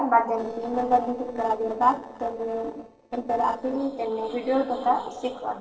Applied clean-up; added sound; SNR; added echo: neural separator model SepFormer DNS4.